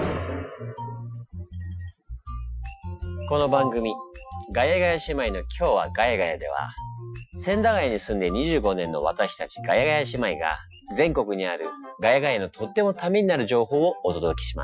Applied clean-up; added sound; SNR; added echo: classical method Wiener filter.